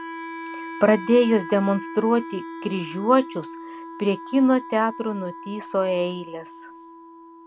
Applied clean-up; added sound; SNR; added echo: none; Wind instrument, woodwind instrument; 13 dB; none.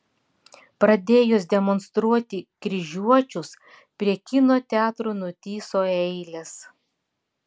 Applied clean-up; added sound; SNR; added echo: none; none; none; none.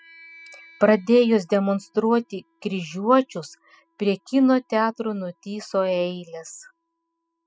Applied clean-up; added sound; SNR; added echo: classical method spectral subtraction.